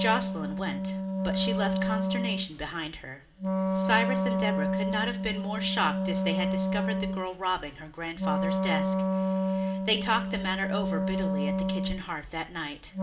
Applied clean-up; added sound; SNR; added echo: none; Wind instrument, woodwind instrument; -4 dB; reverberation time 1.8 s.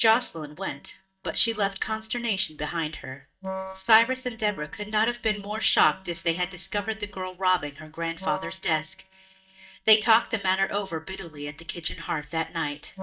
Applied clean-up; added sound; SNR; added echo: neural mask model DeepFilterNet 3.